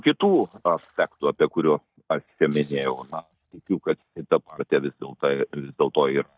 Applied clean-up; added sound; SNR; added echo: neural mask model DeepFilterNet 3.